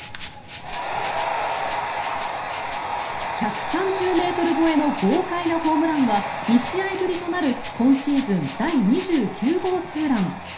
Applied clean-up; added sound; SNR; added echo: none; Rattle (instrument); 3 dB; reverberation time 0.5 s.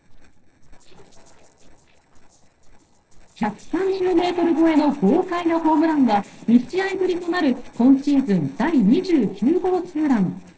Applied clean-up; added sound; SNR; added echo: neural separator model SepFormer DNS4.